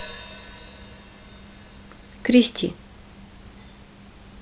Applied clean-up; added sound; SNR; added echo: none; Hi-hat; 18 dB; none.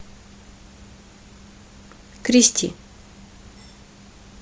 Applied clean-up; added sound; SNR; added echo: none; none; none; none.